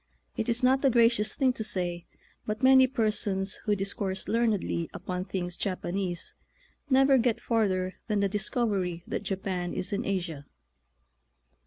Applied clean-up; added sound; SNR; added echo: none; none; none; none.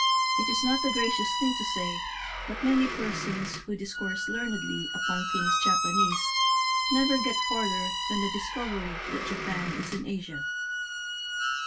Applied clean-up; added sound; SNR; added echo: none; Squeak; -3 dB; reverberation time 0.2 s.